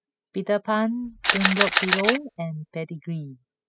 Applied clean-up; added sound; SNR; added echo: classical method spectral subtraction.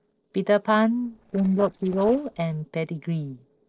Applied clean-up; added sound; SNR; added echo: neural separator model SepFormer DNS4.